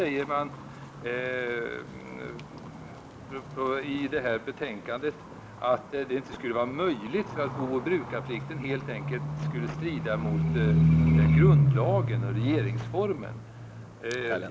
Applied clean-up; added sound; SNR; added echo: none; Livestock, farm animals, working animals; -3 dB; none.